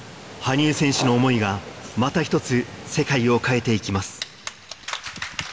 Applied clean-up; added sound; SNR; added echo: none; none; none; none.